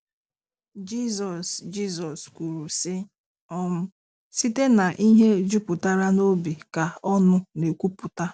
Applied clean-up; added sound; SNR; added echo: none; none; none; none.